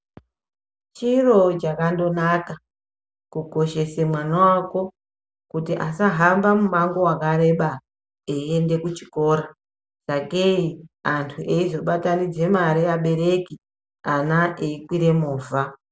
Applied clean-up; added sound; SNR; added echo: none; none; none; none.